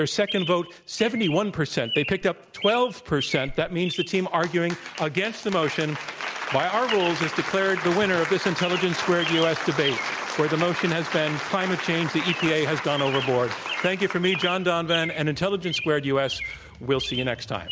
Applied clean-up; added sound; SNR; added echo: none; Chirp, tweet; 12 dB; none.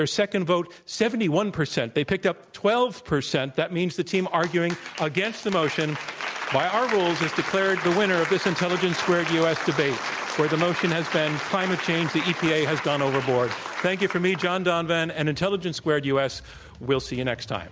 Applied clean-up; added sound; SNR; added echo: none; none; none; none.